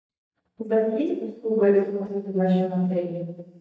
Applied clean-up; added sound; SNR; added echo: neural mask model DeepFilterNet 3.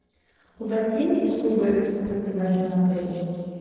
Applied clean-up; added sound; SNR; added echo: neural separator model SepFormer DNS4.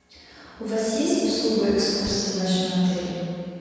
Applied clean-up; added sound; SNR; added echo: none; Bowed string instrument; 17 dB; reverberation time 2.1 s.